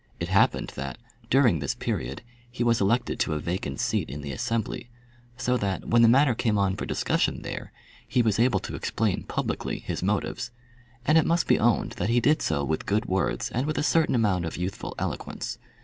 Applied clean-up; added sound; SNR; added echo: none; none; none; none.